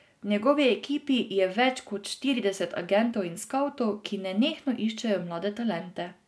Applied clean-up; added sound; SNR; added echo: none; none; none; none.